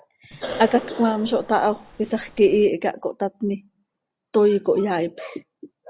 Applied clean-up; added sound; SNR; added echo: none; Cough; 13 dB; none.